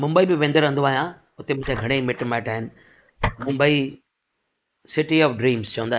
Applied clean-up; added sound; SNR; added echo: neural mask model Resemble Enhance denoiser.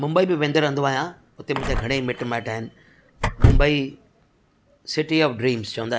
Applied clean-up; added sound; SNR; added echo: none; Door / Car; -1 dB; none.